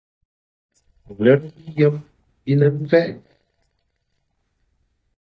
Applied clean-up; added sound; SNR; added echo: neural mask model DeepFilterNet 3.